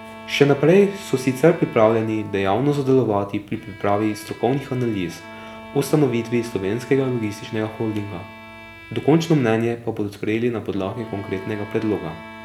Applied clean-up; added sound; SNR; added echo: none; Wind instrument, woodwind instrument + Bowed string instrument; 18 dB; none.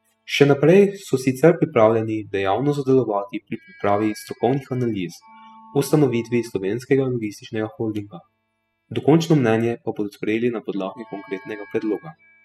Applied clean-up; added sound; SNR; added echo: classical method spectral subtraction.